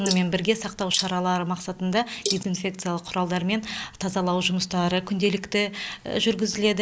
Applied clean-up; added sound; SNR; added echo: neural mask model Resemble Enhance denoiser.